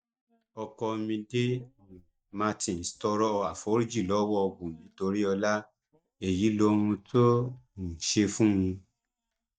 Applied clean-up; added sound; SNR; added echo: neural mask model DeepFilterNet 3.